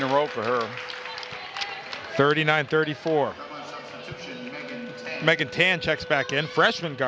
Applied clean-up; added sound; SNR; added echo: none; Wind instrument, woodwind instrument; 18 dB; none.